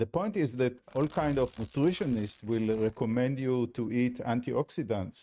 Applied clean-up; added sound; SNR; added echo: neural mask model RNNoise.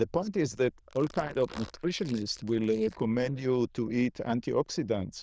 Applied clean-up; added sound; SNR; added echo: neural diffusion model UNIVERSE++.